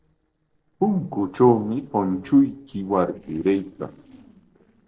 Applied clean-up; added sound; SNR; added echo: neural separator model SepFormer DNS4.